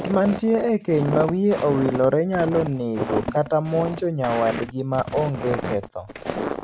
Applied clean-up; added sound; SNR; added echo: none; Walk, footsteps; 8 dB; none.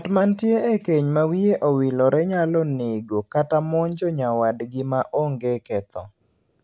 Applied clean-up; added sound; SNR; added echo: none; none; none; none.